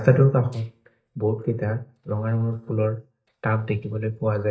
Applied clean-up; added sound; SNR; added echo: neural mask model DeepFilterNet 3.